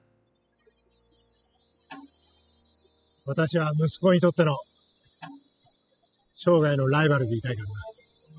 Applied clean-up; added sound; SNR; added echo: classical method spectral subtraction.